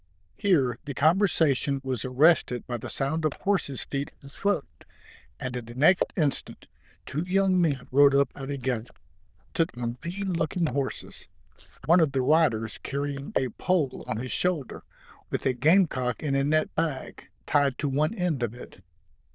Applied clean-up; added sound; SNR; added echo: neural diffusion model UNIVERSE++.